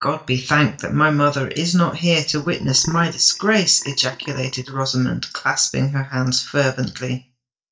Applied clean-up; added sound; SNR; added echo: neural mask model DeepFilterNet 3.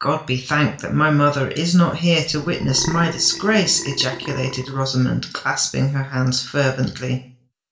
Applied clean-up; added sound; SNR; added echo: none; Burping, eructation; 13 dB; reverberation time 0.4 s.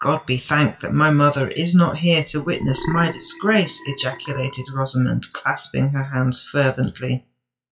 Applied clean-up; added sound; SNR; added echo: classical method WPE with log-MMSE.